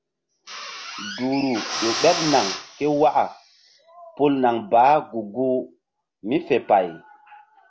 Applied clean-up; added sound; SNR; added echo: none; Drill; 9 dB; none.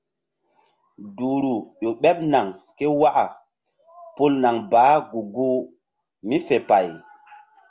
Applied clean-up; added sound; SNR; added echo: none; none; none; none.